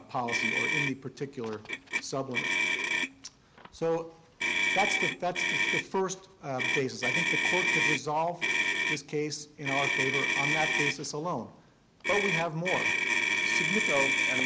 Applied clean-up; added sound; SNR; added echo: none; Motor vehicle (road); -4 dB; none.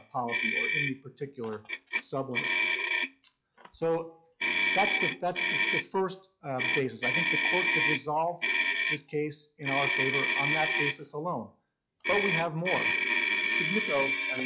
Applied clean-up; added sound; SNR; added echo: classical method log-MMSE.